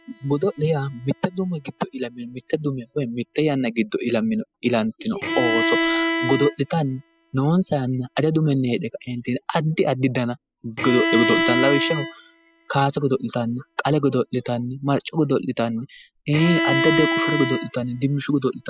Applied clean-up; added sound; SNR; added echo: classical method spectral subtraction.